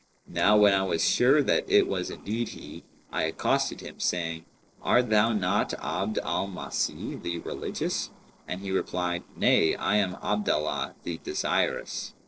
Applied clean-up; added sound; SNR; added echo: neural separator model SepFormer DNS4.